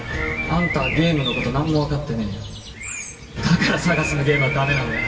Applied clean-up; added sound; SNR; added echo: none; Bird; 8 dB; reverberation time 1.9 s.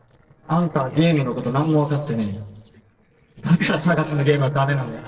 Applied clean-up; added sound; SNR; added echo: neural separator model SepFormer DNS4.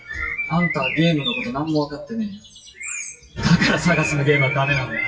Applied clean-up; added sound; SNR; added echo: classical method WPE with log-MMSE.